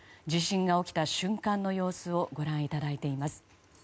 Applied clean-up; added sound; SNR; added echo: none; none; none; none.